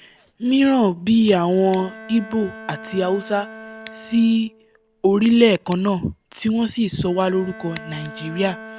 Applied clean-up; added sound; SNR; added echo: none; Scissors + Bowed string instrument; 20 dB; none.